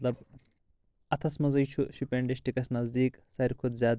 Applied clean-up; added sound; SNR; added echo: neural separator model SepFormer DNS4.